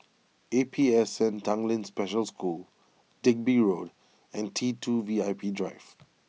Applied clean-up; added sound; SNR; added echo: none; none; none; none.